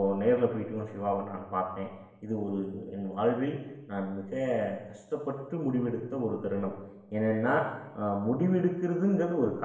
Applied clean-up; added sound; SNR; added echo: none; none; none; reverberation time 0.9 s.